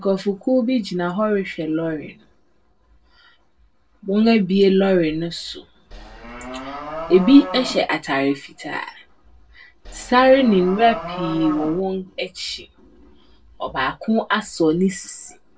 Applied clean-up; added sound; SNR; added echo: neural separator model SepFormer DNS4.